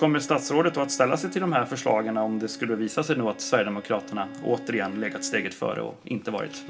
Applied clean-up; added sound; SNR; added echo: none; Bowed string instrument; 15 dB; reverberation time 0.2 s.